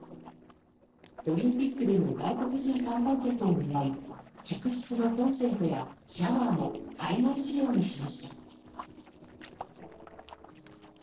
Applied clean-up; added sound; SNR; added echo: neural separator model SepFormer DNS4.